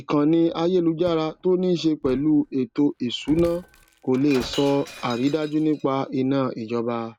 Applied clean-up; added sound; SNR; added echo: none; Shatter; 20 dB; none.